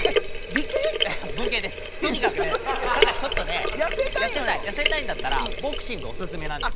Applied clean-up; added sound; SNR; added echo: none; Sink (filling or washing); -1 dB; none.